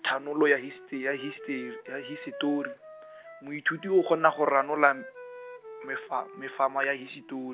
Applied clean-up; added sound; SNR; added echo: none; Wind instrument, woodwind instrument; 16 dB; none.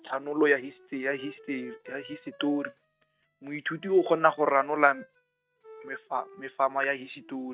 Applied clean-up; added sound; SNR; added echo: neural mask model RNNoise.